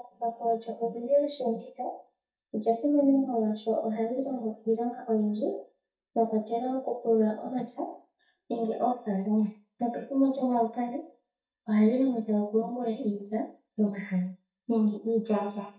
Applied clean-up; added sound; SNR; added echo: neural mask model DeepFilterNet 3.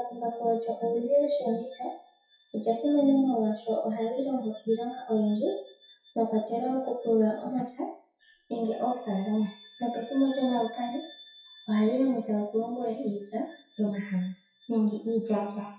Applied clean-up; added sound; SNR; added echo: classical method WPE with log-MMSE.